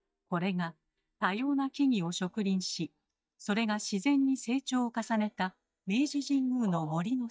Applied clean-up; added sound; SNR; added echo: neural mask model DeepFilterNet 3.